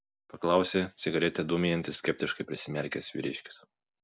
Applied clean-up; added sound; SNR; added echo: none; none; none; none.